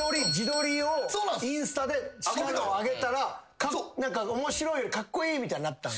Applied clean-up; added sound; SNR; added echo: none; Bell / Doorbell; 10 dB; none.